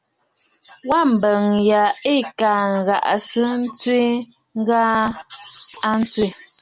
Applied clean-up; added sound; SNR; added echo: none; none; none; none.